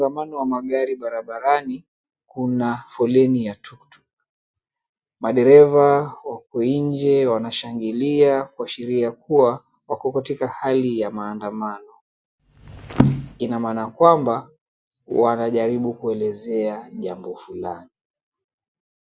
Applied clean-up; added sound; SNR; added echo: none; Percussion; 2 dB; none.